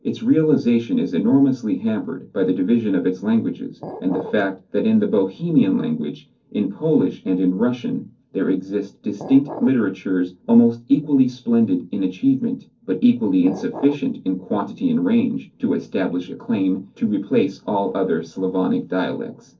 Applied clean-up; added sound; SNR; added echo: neural separator model SepFormer DNS4.